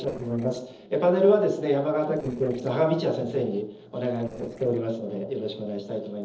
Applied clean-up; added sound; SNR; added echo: neural separator model SepFormer DNS4.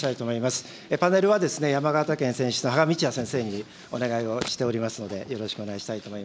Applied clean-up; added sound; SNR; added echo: none; none; none; none.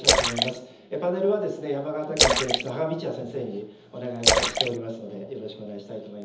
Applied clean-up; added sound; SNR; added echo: none; Splash, splatter; -3 dB; reverberation time 0.7 s.